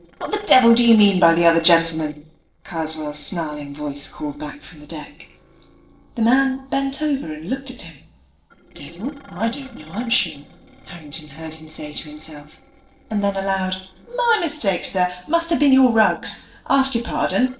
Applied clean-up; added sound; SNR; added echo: neural separator model SepFormer DNS4.